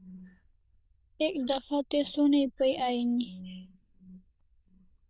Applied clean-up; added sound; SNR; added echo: neural diffusion model UNIVERSE++.